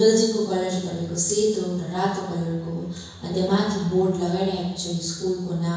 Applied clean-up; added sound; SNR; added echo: none; none; none; reverberation time 1.1 s.